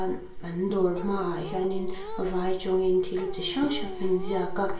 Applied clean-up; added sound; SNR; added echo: none; Dog; 11 dB; reverberation time 0.3 s.